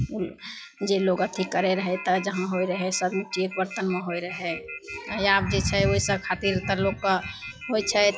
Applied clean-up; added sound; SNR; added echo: classical method log-MMSE.